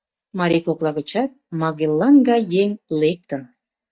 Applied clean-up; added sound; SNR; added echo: neural mask model DeepFilterNet 3.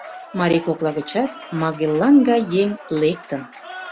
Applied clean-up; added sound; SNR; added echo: none; Applause / Cheering; 17 dB; none.